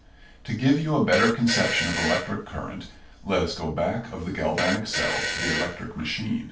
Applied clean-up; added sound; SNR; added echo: none; Fart; 5 dB; reverberation time 0.3 s.